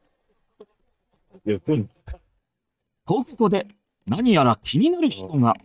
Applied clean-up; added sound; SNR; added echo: neural mask model DeepFilterNet 3.